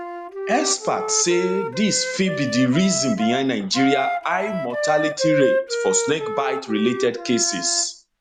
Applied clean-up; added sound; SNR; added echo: none; Wind instrument, woodwind instrument; 4 dB; none.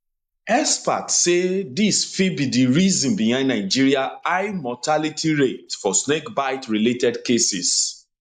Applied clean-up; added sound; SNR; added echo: neural mask model Resemble Enhance denoiser.